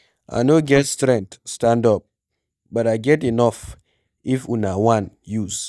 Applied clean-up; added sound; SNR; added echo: neural mask model DeepFilterNet 3.